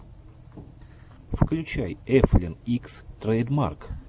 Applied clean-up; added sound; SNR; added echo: none; none; none; none.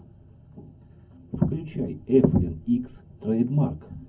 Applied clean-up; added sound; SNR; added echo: none; none; none; reverberation time 0.3 s.